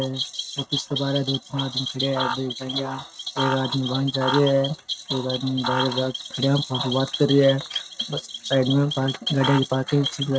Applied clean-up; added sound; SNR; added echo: neural mask model RNNoise.